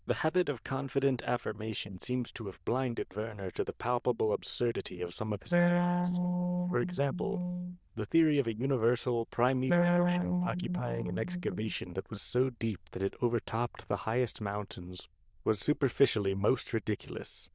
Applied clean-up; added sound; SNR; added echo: neural diffusion model UNIVERSE++.